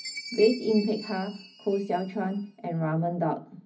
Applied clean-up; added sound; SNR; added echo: none; Chime; 15 dB; reverberation time 0.4 s.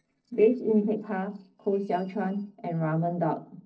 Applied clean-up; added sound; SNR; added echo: neural separator model SepFormer DNS4.